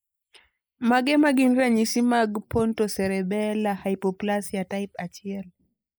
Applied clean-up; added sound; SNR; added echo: neural mask model Resemble Enhance denoiser.